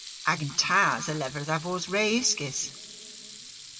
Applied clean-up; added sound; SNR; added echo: none; Sink (filling or washing) / Water tap, faucet; 15 dB; reverberation time 1.5 s.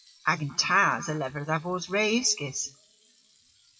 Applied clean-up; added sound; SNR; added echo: classical method WPE with log-MMSE.